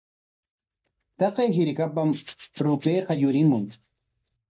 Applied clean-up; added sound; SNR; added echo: neural mask model DeepFilterNet 3.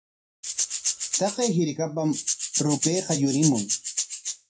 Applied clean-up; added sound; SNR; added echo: classical method WPE with log-MMSE.